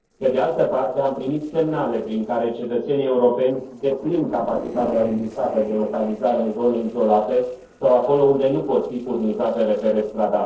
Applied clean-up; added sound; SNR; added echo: neural separator model SepFormer DNS4.